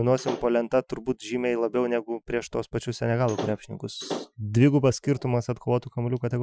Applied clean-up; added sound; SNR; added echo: classical method Wiener filter.